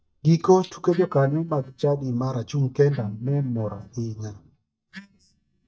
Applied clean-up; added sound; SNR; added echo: neural mask model DeepFilterNet 3.